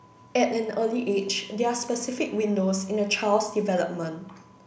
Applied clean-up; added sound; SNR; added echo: none; none; none; none.